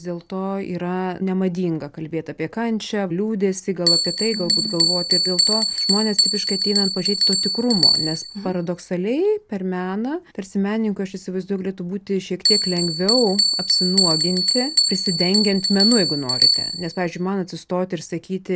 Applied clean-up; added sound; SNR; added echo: none; Bell; 0 dB; none.